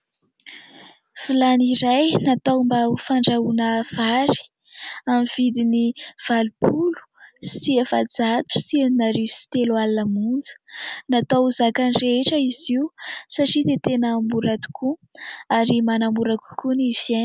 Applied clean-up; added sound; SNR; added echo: none; none; none; none.